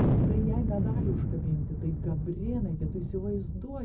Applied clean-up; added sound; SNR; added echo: none; Thunder; -5 dB; reverberation time 0.4 s.